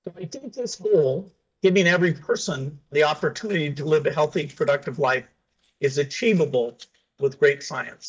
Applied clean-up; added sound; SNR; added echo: neural mask model DeepFilterNet 3.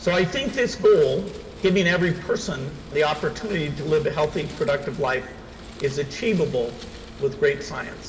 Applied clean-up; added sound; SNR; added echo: none; Wind; 16 dB; reverberation time 2.5 s.